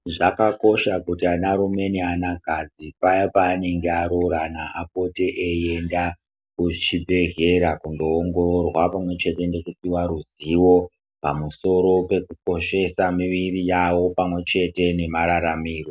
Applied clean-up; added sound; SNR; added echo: none; none; none; none.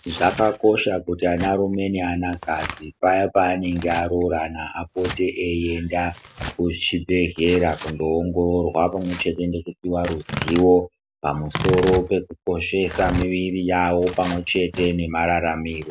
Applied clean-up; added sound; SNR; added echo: none; Tearing; 12 dB; none.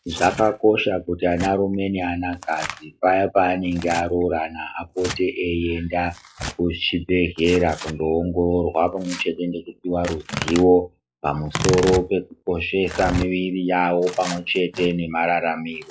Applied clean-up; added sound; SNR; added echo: classical method log-MMSE.